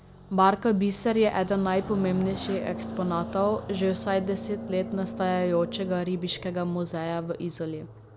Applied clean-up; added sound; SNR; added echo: none; Car passing by; 11 dB; none.